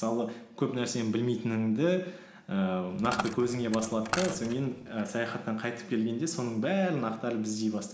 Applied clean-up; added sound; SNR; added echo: none; Coin (dropping); 8 dB; none.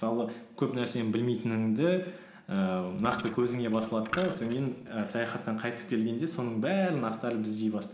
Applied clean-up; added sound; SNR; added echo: neural mask model Resemble Enhance denoiser.